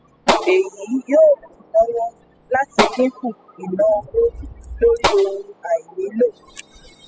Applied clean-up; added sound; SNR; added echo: classical method spectral subtraction.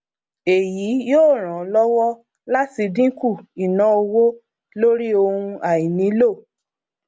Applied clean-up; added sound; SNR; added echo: none; none; none; none.